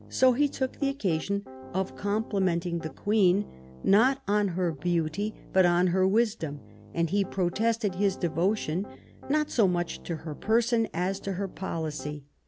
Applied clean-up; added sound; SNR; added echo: none; Piano; 18 dB; none.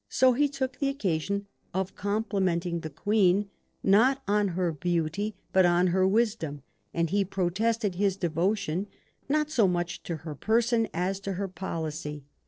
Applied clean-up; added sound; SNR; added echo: neural separator model SepFormer DNS4.